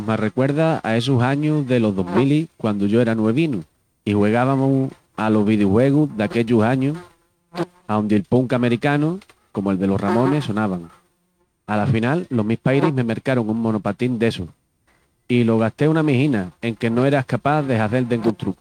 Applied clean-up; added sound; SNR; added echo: neural mask model RNNoise.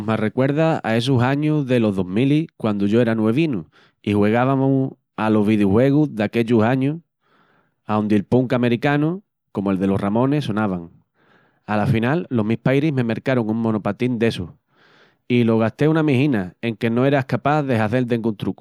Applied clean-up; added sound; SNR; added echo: none; none; none; none.